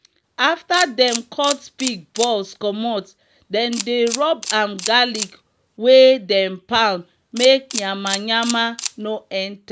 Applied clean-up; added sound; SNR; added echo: none; Camera; 11 dB; none.